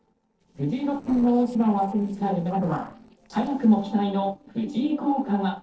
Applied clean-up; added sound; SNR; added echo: neural separator model SepFormer DNS4.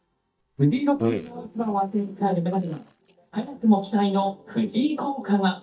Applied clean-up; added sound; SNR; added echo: neural mask model DeepFilterNet 3.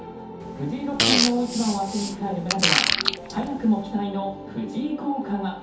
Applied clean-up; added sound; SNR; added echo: none; Fart; -1 dB; reverberation time 0.5 s.